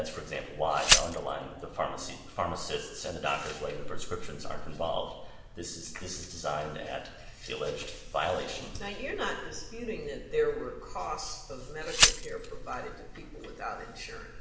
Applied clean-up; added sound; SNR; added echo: none; Glass; -5 dB; reverberation time 1.2 s.